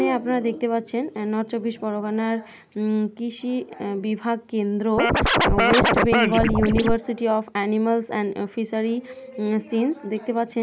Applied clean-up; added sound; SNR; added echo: none; Scratching (performance technique); -4 dB; none.